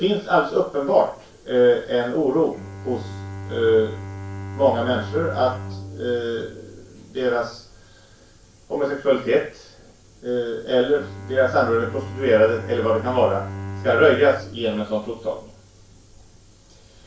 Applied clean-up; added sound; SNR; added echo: none; Bowed string instrument; 14 dB; reverberation time 0.3 s.